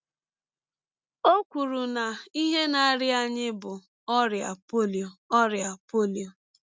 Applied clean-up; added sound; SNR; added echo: none; none; none; none.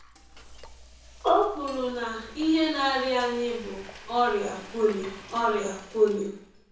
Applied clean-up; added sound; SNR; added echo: none; Frying (food); 18 dB; reverberation time 0.6 s.